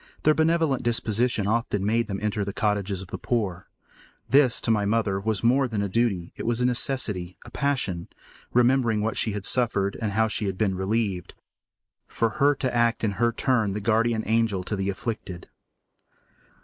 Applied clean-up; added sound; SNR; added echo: neural mask model Resemble Enhance denoiser.